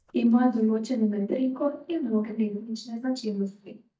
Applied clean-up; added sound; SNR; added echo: neural mask model DeepFilterNet 3.